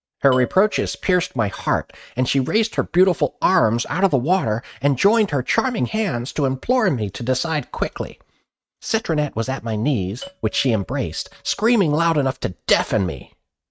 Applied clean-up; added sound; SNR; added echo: neural mask model RNNoise.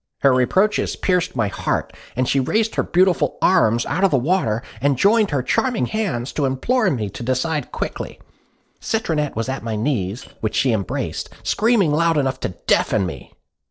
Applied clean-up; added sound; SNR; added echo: neural separator model SepFormer DNS4.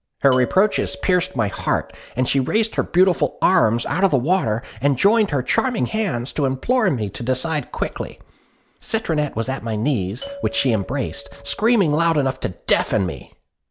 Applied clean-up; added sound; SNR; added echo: none; Doorbell; 17 dB; none.